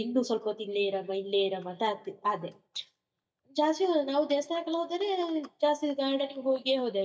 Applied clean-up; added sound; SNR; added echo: neural mask model DeepFilterNet 3.